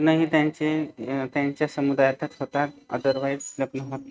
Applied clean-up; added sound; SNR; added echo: neural mask model RNNoise.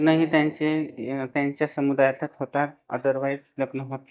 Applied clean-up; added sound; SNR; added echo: neural mask model DeepFilterNet 3.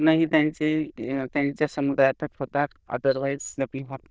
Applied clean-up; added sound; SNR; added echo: neural diffusion model UNIVERSE++.